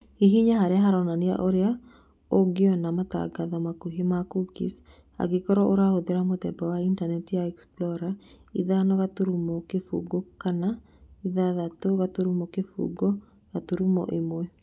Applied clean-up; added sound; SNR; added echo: none; none; none; none.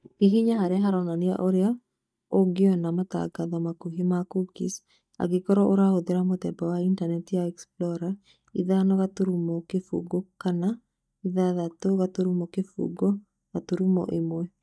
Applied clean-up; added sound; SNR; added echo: neural mask model DeepFilterNet 3.